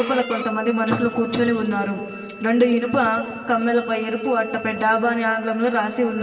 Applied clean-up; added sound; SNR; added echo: none; Bowed string instrument; 16 dB; reverberation time 2.3 s.